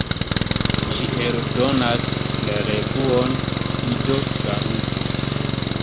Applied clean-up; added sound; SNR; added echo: none; Engine + Hiss; -3 dB; none.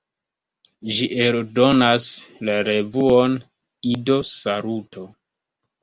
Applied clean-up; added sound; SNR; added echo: none; none; none; none.